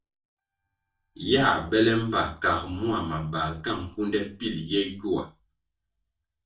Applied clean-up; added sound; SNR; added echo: neural mask model DeepFilterNet 3.